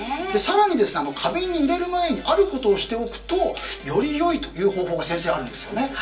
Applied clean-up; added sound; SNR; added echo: none; none; none; reverberation time 0.3 s.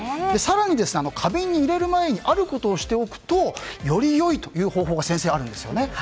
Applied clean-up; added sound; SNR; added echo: none; none; none; none.